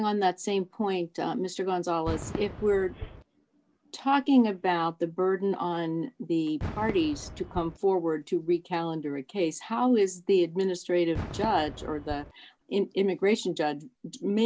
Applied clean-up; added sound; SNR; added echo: none; Fireworks; 15 dB; none.